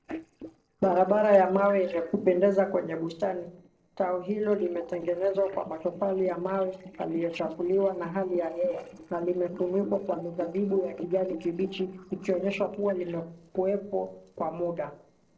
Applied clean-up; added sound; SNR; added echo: neural separator model SepFormer DNS4.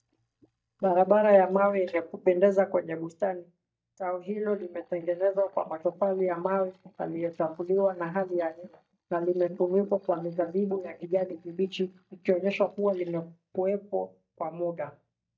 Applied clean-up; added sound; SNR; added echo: neural mask model DeepFilterNet 3.